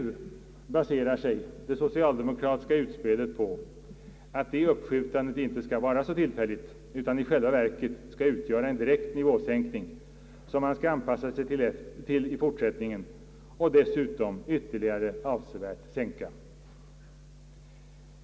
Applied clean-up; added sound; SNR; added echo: none; none; none; none.